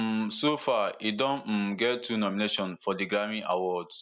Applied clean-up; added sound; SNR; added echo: none; none; none; none.